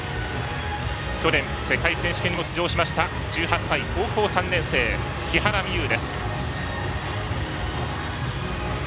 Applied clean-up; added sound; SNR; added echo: none; none; none; none.